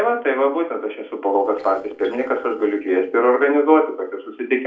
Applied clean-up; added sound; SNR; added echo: neural separator model SepFormer DNS4.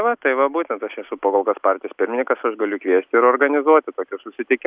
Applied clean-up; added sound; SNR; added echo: none; none; none; none.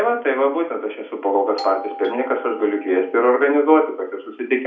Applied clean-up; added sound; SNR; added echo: none; Doorbell; 15 dB; reverberation time 0.3 s.